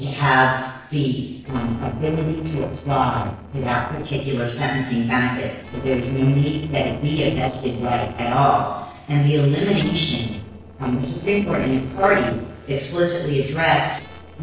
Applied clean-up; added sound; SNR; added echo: neural separator model SepFormer DNS4.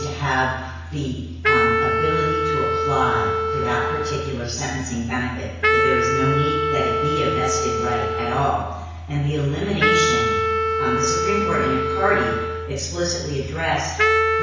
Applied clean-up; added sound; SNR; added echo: none; Wind instrument, woodwind instrument; -2 dB; reverberation time 1.1 s.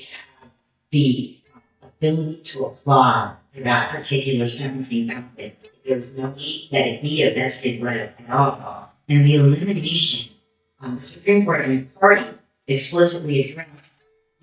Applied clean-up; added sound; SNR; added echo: neural mask model DeepFilterNet 3.